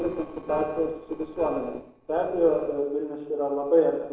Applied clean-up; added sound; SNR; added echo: neural separator model SepFormer DNS4.